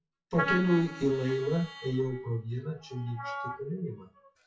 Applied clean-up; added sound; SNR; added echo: classical method WPE with log-MMSE.